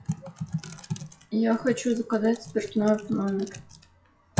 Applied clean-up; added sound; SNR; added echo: classical method WPE with log-MMSE.